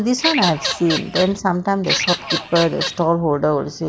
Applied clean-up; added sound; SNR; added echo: none; Bird vocalization, bird call, bird song / Fowl; 4 dB; none.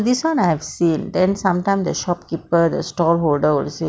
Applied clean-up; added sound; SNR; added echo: none; none; none; none.